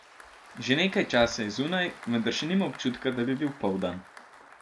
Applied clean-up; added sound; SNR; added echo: none; Applause; 19 dB; none.